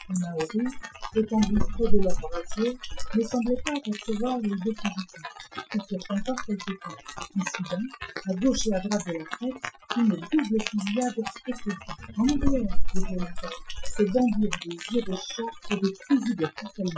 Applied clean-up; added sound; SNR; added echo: classical method Wiener filter.